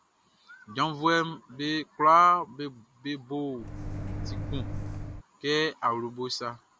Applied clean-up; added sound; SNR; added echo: none; Microwave oven; 5 dB; none.